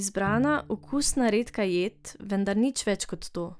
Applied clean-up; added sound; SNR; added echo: none; Bowed string instrument; 15 dB; none.